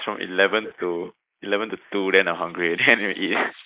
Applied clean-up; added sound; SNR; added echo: neural mask model Resemble Enhance denoiser.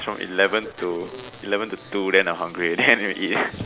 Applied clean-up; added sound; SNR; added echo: none; Car; 17 dB; none.